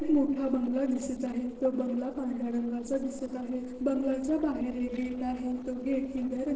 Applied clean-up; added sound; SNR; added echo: neural separator model SepFormer DNS4.